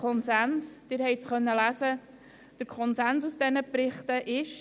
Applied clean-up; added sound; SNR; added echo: none; none; none; none.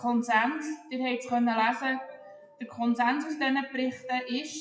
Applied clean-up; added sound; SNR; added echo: classical method WPE with log-MMSE.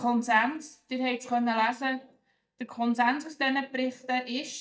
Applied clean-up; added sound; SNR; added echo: neural mask model DeepFilterNet 3.